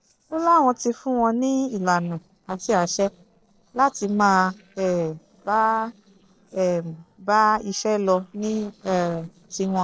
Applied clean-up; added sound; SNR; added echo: neural separator model SepFormer DNS4.